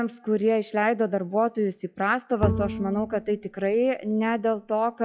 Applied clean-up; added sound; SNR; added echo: classical method log-MMSE.